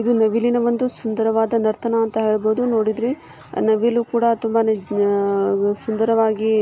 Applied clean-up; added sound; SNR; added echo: none; none; none; none.